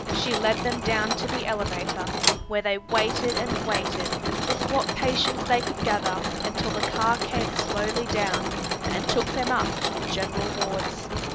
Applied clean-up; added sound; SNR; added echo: none; Mechanisms; -1 dB; none.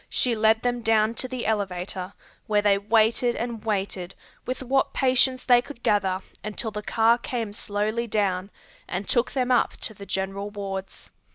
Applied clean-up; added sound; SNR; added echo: none; none; none; none.